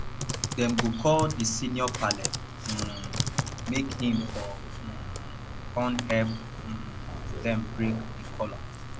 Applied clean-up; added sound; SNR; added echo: none; Computer keyboard; 3 dB; none.